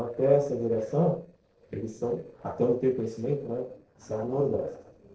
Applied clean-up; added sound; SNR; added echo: neural separator model SepFormer DNS4.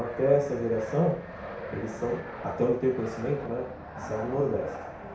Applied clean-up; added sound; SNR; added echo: none; Fixed-wing aircraft, airplane; 11 dB; reverberation time 0.6 s.